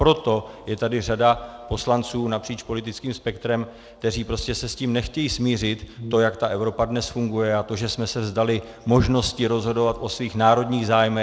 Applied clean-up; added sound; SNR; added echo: none; Brass instrument; 13 dB; none.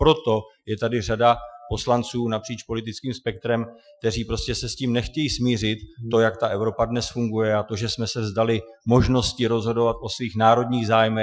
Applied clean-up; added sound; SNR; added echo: classical method Wiener filter.